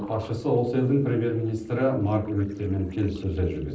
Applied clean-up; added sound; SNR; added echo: neural separator model SepFormer DNS4.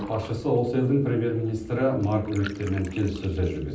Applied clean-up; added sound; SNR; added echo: none; Bathtub (filling or washing) / Water; 20 dB; reverberation time 0.6 s.